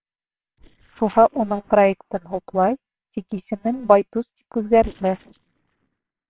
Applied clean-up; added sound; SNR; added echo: neural separator model SepFormer WHAMR!.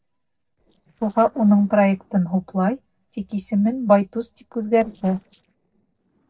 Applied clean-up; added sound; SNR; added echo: neural separator model SepFormer DNS4.